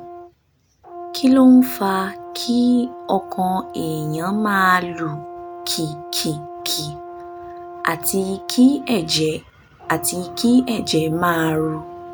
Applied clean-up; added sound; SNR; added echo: none; Brass instrument; 15 dB; none.